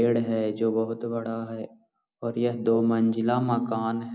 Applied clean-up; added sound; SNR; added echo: none; none; none; none.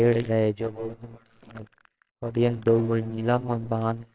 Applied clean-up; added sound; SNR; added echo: neural separator model SepFormer WHAMR!.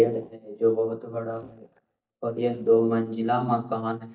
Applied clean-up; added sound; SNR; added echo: neural mask model DeepFilterNet 3.